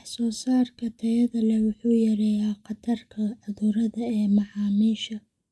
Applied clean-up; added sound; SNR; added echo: neural mask model Resemble Enhance denoiser.